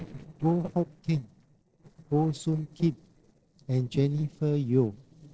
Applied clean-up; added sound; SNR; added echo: neural separator model SepFormer DNS4.